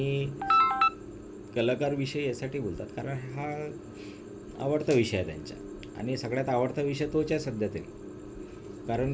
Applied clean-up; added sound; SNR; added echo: none; none; none; none.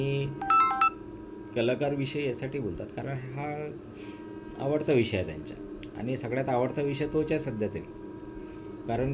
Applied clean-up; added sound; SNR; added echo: none; Wind instrument, woodwind instrument; 17 dB; none.